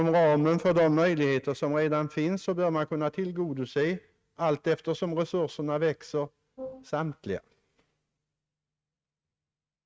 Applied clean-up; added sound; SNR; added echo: neural mask model RNNoise.